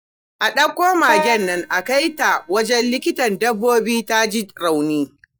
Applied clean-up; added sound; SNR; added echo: neural mask model DeepFilterNet 3.